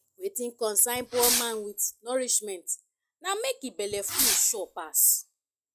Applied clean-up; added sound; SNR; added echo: classical method log-MMSE.